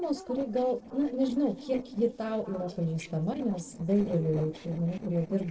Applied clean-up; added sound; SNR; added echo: neural separator model SepFormer DNS4.